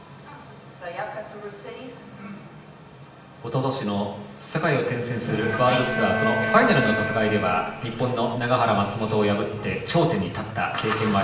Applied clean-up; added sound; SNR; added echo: none; Bowed string instrument; 4 dB; reverberation time 0.8 s.